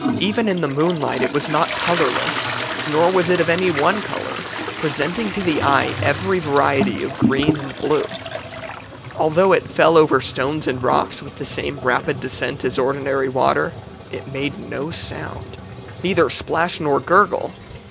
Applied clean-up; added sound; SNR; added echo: none; Toilet flush; 7 dB; none.